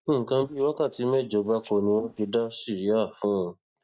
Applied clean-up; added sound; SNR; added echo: neural mask model DeepFilterNet 3.